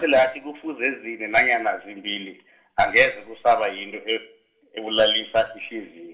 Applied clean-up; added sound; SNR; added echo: none; none; none; reverberation time 0.5 s.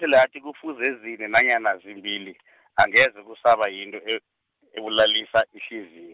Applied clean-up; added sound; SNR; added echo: none; none; none; none.